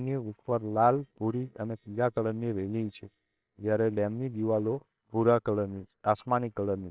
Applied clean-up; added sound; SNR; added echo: neural separator model SepFormer WHAMR!.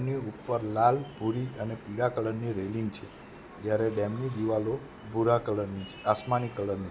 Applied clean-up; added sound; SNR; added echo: none; none; none; none.